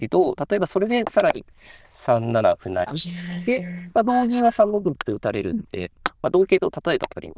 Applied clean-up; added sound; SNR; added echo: neural diffusion model UNIVERSE++.